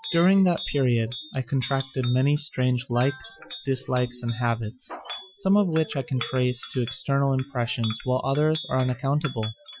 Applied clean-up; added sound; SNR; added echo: classical method Wiener filter.